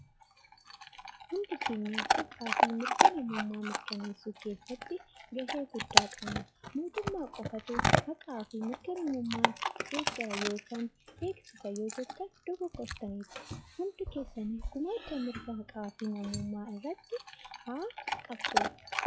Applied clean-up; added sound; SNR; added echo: classical method log-MMSE.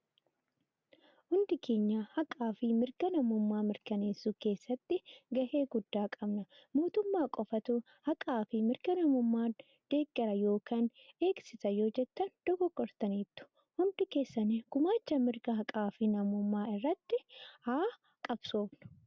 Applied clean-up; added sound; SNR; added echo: none; none; none; none.